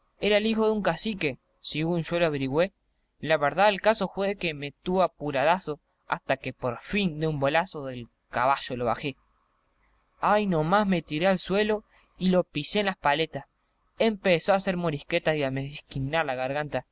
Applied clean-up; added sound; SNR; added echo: none; none; none; none.